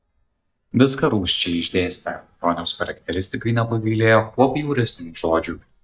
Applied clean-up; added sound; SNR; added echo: neural mask model DeepFilterNet 3.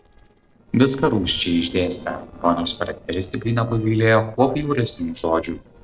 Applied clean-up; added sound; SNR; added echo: neural separator model SepFormer DNS4.